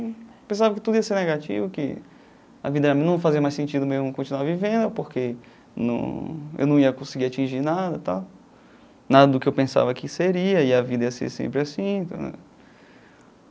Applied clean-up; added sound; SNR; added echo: none; none; none; none.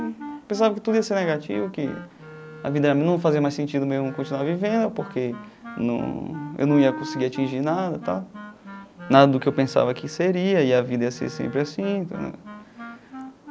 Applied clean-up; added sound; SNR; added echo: none; Wind instrument, woodwind instrument; 16 dB; none.